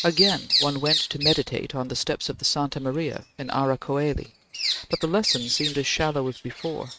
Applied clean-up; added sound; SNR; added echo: neural mask model RNNoise.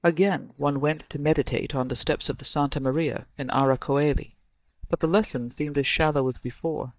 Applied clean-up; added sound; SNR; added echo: neural mask model DeepFilterNet 3.